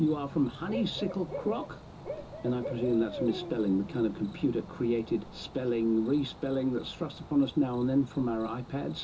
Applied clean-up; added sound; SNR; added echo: none; Cricket / Bird; 12 dB; reverberation time 0.2 s.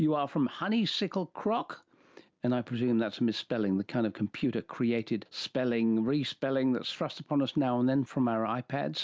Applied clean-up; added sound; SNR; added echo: none; none; none; none.